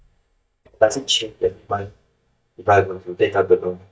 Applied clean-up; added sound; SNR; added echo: neural mask model DeepFilterNet 3.